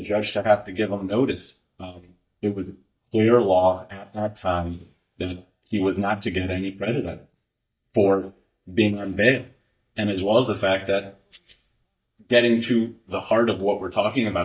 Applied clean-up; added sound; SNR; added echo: neural mask model DeepFilterNet 3.